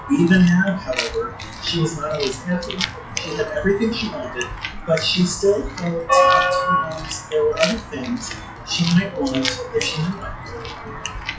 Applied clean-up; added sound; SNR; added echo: classical method WPE with log-MMSE.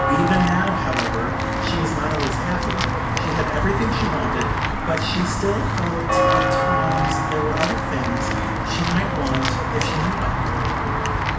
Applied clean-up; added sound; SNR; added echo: none; Walk, footsteps / Bell; -5 dB; reverberation time 0.7 s.